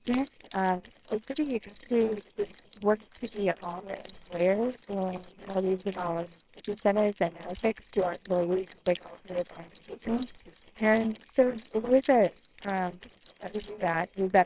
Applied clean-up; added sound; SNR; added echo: neural separator model SepFormer WHAMR!.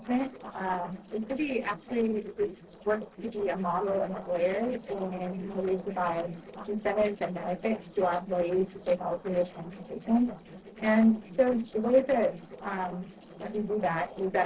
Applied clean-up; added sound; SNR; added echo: neural separator model SepFormer DNS4.